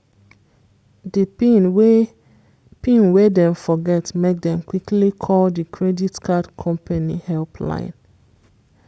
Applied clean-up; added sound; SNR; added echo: none; none; none; none.